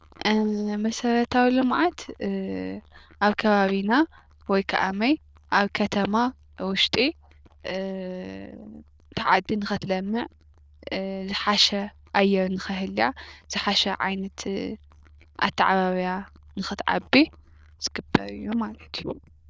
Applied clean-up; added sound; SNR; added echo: neural diffusion model UNIVERSE++.